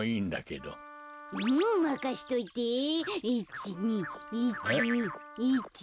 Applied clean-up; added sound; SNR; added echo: none; Wind instrument, woodwind instrument; 17 dB; none.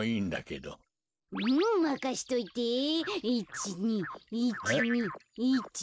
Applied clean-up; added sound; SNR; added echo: neural mask model Resemble Enhance denoiser.